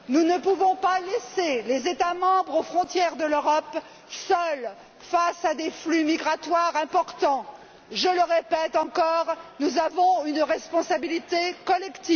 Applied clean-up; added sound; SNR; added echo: none; none; none; none.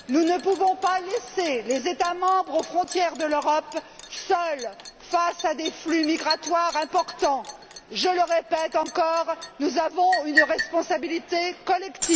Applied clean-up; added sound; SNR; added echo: none; Liquid; 10 dB; none.